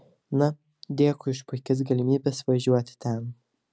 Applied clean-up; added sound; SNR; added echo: none; none; none; none.